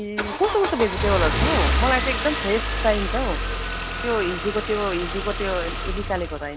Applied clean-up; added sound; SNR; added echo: none; Engine starting / Car; 0 dB; none.